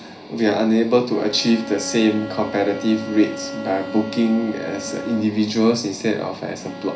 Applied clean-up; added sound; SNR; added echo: none; Bowed string instrument; 13 dB; reverberation time 0.4 s.